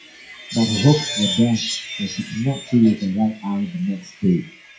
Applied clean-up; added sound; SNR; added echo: classical method WPE with log-MMSE.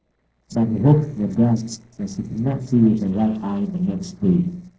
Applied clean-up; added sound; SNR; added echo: neural separator model SepFormer DNS4.